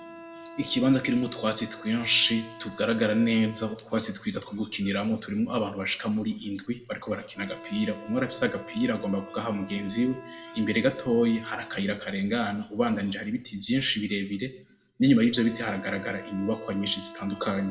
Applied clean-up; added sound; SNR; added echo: none; Wind instrument, woodwind instrument; 19 dB; reverberation time 0.5 s.